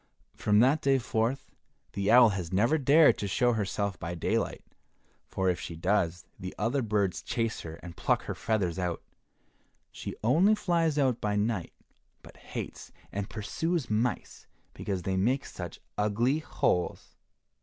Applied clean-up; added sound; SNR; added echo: none; none; none; none.